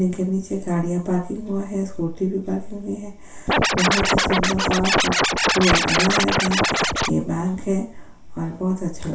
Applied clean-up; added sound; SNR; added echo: none; Scratching (performance technique); -4 dB; reverberation time 0.3 s.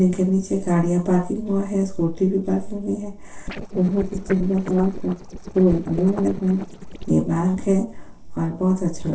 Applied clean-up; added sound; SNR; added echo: neural separator model SepFormer DNS4.